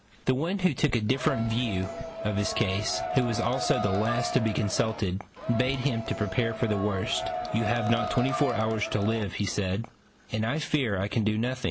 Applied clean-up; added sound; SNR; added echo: none; Crowd; 6 dB; none.